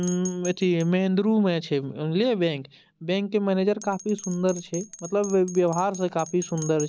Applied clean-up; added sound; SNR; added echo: none; Bell; 18 dB; none.